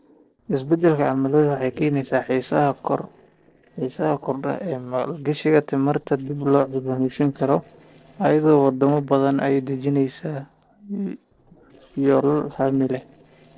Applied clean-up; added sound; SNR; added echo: neural separator model SepFormer DNS4.